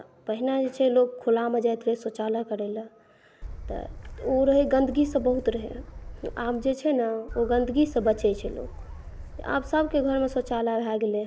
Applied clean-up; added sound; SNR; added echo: none; Gull, seagull / Wind; 13 dB; none.